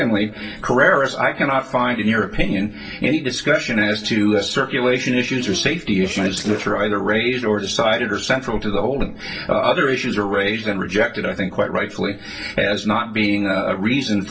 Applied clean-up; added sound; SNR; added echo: neural separator model SepFormer DNS4.